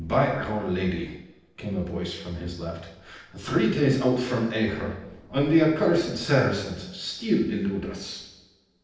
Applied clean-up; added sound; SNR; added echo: neural separator model SepFormer DNS4.